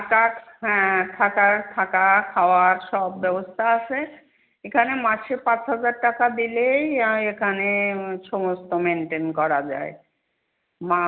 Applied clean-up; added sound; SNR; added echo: none; none; none; none.